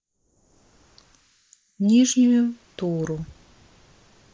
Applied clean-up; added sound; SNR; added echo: neural mask model Resemble Enhance denoiser.